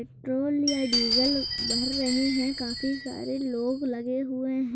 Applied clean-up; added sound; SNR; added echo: none; Glass; 3 dB; none.